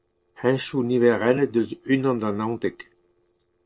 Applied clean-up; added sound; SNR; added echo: neural separator model SepFormer DNS4.